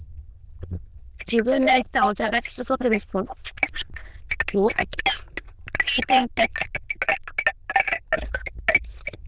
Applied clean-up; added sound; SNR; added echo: neural diffusion model UNIVERSE++.